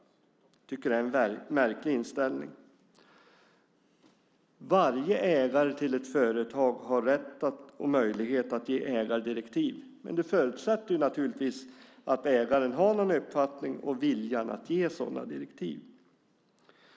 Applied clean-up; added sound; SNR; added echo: none; none; none; none.